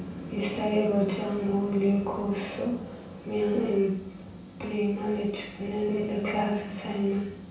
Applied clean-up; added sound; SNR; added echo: none; none; none; reverberation time 0.7 s.